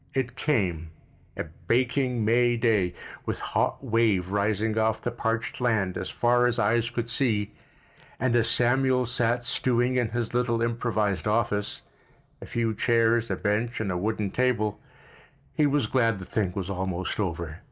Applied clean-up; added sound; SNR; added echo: none; none; none; none.